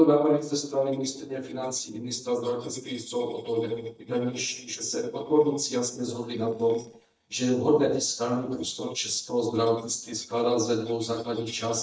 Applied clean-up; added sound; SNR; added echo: neural mask model DeepFilterNet 3.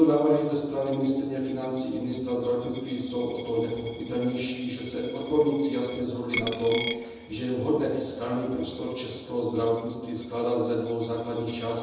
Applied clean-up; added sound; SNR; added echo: none; Coin (dropping); 15 dB; reverberation time 1.1 s.